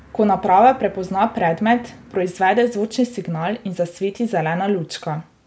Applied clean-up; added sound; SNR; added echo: none; none; none; none.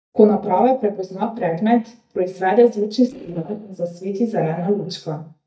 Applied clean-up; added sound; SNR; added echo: neural mask model DeepFilterNet 3.